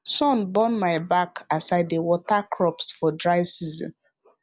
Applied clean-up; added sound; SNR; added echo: none; none; none; none.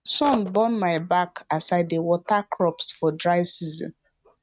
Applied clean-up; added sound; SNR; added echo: neural mask model RNNoise.